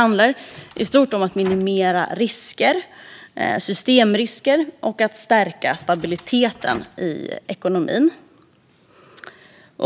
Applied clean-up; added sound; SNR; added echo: none; Door; 19 dB; none.